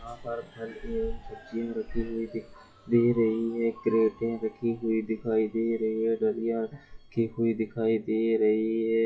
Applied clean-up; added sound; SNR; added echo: classical method WPE with log-MMSE.